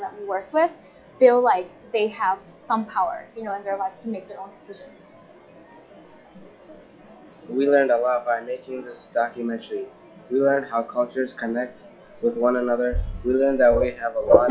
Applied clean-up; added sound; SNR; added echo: classical method log-MMSE.